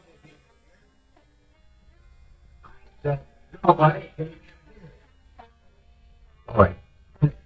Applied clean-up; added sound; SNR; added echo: neural mask model DeepFilterNet 3.